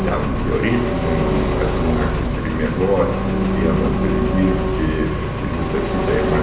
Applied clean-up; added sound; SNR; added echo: none; Engine; -1 dB; reverberation time 0.7 s.